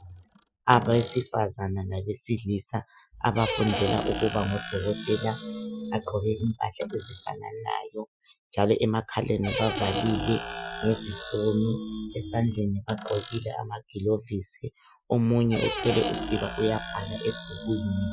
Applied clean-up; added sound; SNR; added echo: classical method Wiener filter.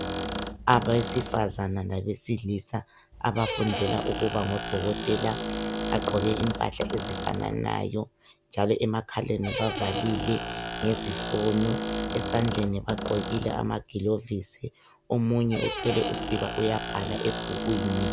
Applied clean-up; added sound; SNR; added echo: none; Squeak; 5 dB; none.